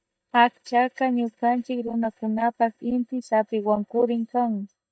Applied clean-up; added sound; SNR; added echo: neural mask model DeepFilterNet 3.